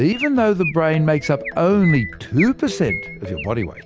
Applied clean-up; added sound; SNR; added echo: none; Chirp, tweet; 12 dB; none.